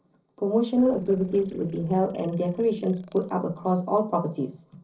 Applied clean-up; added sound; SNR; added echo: neural separator model SepFormer DNS4.